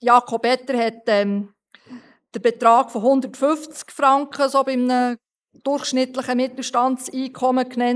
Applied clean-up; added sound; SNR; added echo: neural mask model Resemble Enhance denoiser.